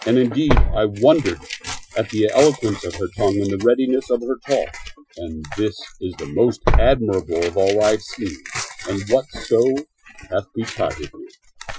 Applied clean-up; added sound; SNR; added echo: classical method Wiener filter.